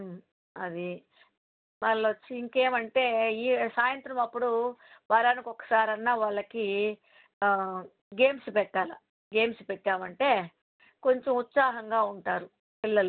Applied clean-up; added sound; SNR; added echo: none; none; none; none.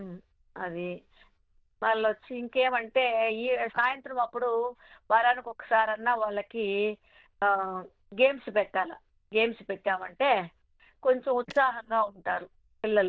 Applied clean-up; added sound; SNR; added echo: neural diffusion model UNIVERSE++.